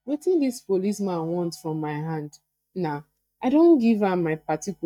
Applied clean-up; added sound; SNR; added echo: neural mask model DeepFilterNet 3.